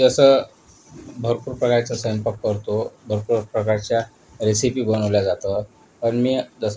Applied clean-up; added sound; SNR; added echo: none; none; none; none.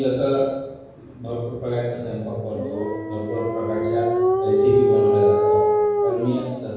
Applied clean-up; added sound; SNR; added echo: none; Dog; -3 dB; reverberation time 1.3 s.